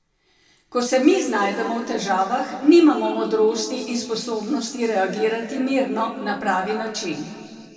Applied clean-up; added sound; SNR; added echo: none; none; none; reverberation time 2.3 s.